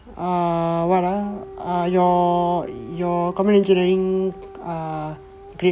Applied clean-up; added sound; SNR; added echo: none; Siren / Dog; 19 dB; none.